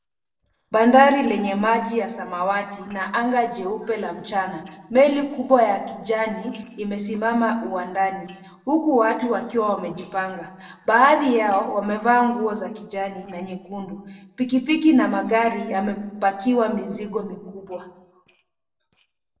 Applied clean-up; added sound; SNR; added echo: neural separator model SepFormer DNS4.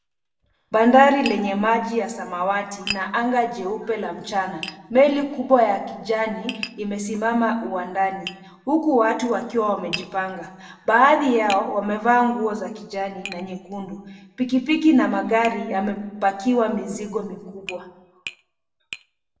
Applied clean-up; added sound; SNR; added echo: none; Tap; 19 dB; reverberation time 0.9 s.